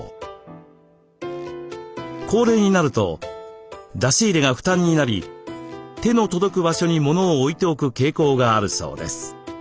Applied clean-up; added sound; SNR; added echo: none; none; none; none.